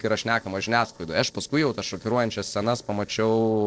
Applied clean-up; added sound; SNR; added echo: neural separator model SepFormer DNS4.